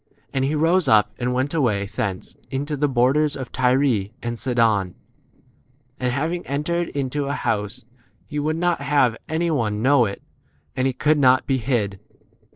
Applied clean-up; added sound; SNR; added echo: neural separator model SepFormer DNS4.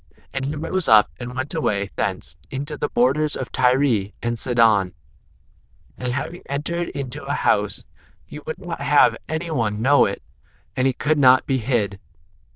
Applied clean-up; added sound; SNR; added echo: neural diffusion model UNIVERSE++.